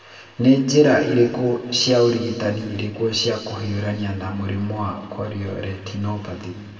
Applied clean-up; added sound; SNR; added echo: none; none; none; reverberation time 2.1 s.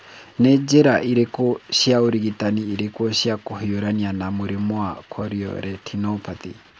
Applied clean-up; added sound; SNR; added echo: none; none; none; none.